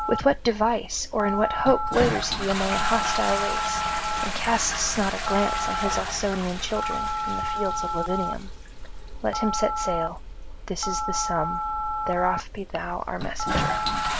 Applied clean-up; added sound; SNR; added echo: none; Telephone + Toilet flush; 1 dB; none.